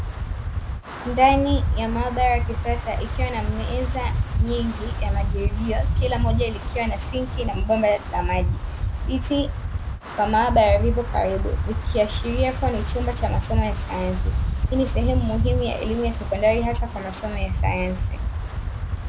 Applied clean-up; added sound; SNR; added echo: none; Wind; -1 dB; none.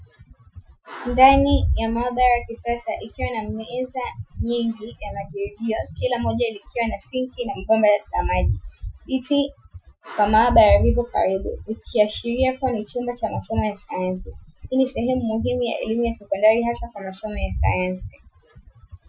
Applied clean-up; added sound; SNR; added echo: classical method Wiener filter.